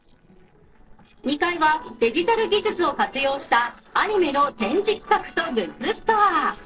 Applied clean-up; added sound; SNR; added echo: neural separator model SepFormer DNS4.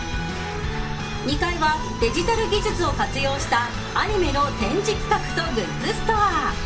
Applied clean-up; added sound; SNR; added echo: none; Traffic noise, roadway noise; 9 dB; reverberation time 0.3 s.